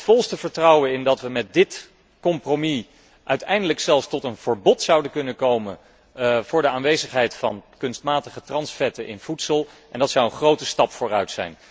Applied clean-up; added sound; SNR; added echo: none; none; none; none.